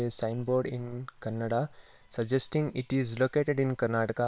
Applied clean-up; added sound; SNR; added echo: neural separator model SepFormer WHAM!.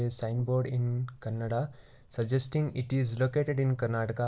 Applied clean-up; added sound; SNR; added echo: neural mask model Resemble Enhance denoiser.